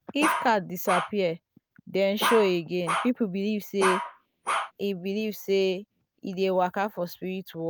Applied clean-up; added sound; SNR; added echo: none; Bark; 2 dB; none.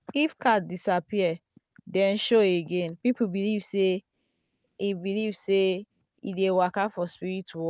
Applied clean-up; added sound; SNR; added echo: none; none; none; none.